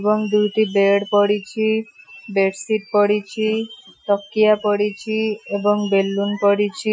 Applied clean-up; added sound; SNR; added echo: classical method Wiener filter.